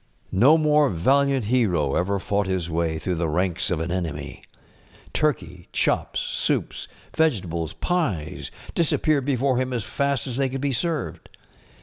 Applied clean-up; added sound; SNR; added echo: none; none; none; none.